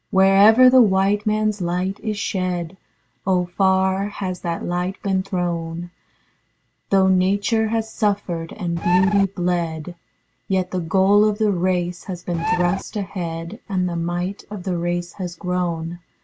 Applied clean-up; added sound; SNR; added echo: none; Bird; 3 dB; none.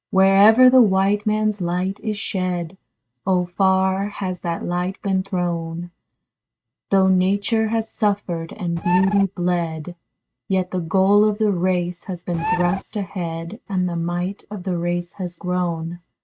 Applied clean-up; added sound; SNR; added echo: neural mask model RNNoise.